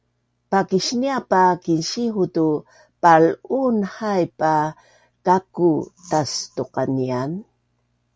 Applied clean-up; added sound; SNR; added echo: none; none; none; none.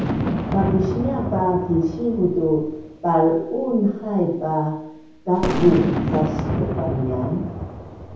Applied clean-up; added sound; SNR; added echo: none; Boom; 5 dB; reverberation time 0.9 s.